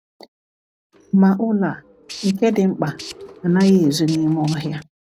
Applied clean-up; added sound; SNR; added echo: none; Tools; 19 dB; none.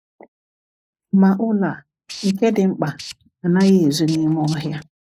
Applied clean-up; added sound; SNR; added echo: neural mask model Resemble Enhance denoiser.